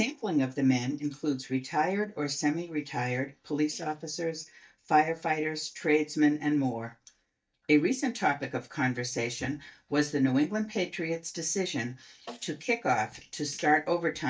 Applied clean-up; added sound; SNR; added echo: neural mask model DeepFilterNet 3.